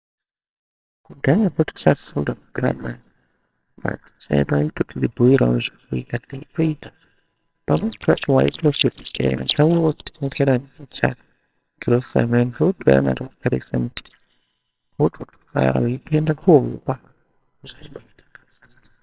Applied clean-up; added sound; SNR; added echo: neural separator model SepFormer WHAMR!.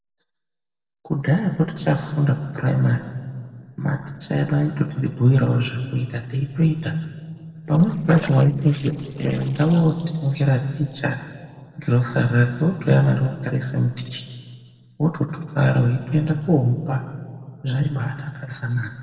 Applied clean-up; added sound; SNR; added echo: neural separator model SepFormer DNS4.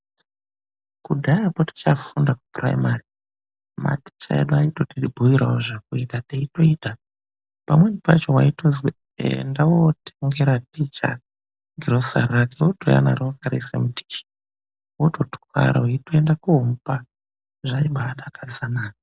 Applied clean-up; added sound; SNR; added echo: none; none; none; none.